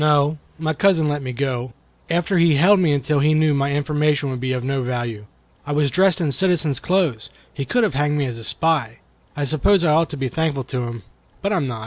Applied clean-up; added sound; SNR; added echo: none; none; none; none.